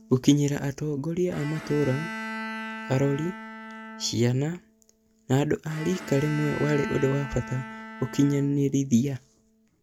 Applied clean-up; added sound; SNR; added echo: none; Bowed string instrument; 12 dB; none.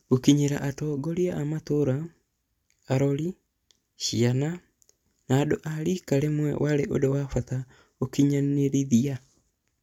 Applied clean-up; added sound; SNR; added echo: none; none; none; none.